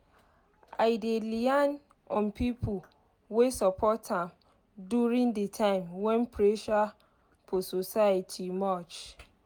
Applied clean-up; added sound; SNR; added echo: none; none; none; none.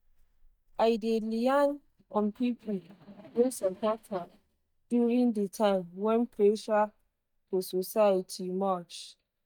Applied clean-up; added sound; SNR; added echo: neural mask model DeepFilterNet 3.